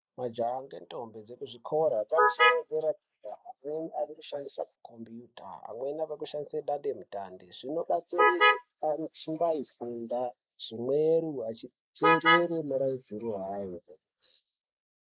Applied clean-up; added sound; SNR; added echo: neural mask model Resemble Enhance denoiser.